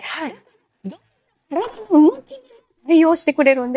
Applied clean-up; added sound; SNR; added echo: neural mask model DeepFilterNet 3.